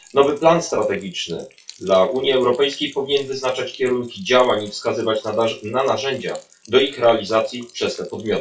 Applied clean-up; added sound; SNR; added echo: classical method WPE with log-MMSE.